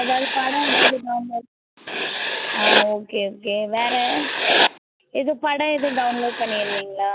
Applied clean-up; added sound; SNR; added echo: none; Writing; -2 dB; none.